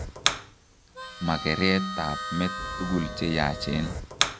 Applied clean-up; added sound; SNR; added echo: none; Fire + Harmonica; 3 dB; none.